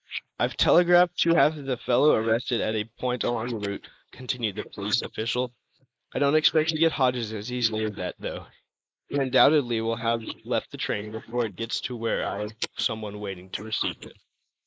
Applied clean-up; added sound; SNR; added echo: neural mask model Resemble Enhance denoiser.